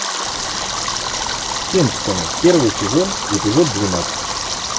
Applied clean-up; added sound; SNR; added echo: none; Stream; 2 dB; none.